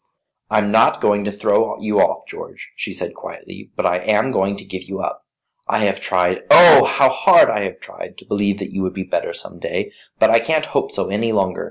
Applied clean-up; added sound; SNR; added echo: none; none; none; none.